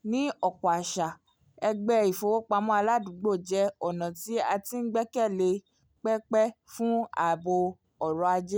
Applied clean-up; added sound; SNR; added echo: none; none; none; none.